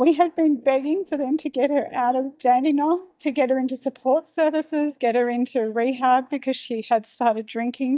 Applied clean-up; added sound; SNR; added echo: neural mask model DeepFilterNet 3.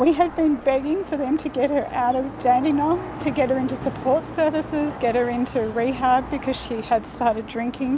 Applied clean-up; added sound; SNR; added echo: none; none; none; none.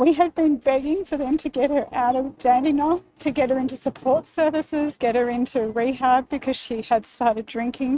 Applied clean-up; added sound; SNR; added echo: neural mask model RNNoise.